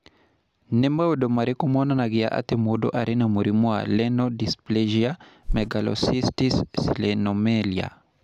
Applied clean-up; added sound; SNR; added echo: none; Bird; 12 dB; none.